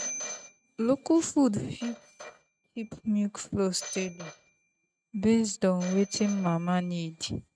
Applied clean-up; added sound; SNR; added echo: neural mask model RNNoise.